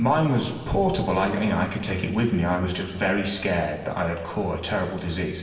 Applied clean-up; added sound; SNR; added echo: none; none; none; reverberation time 1.4 s.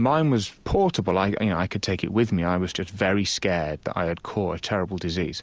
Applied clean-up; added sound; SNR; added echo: none; none; none; none.